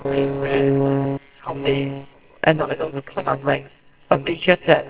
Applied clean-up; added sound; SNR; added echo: neural separator model SepFormer WHAMR!.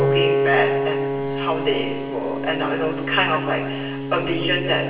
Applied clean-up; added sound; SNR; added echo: none; Piano; 0 dB; reverberation time 1.0 s.